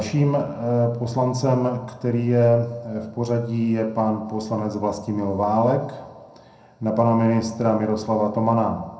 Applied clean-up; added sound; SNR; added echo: none; none; none; reverberation time 0.6 s.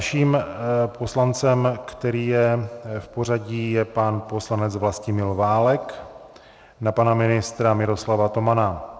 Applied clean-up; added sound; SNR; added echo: none; none; none; none.